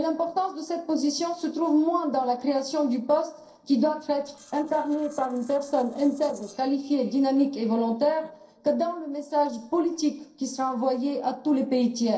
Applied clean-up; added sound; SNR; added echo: neural separator model SepFormer DNS4.